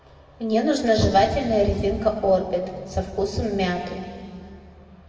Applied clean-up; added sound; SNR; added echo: none; none; none; reverberation time 2.2 s.